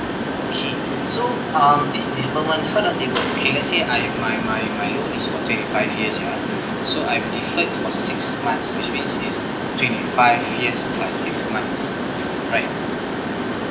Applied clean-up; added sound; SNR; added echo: none; Mechanisms; 1 dB; none.